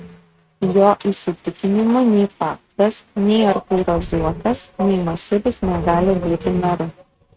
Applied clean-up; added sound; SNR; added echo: neural mask model RNNoise.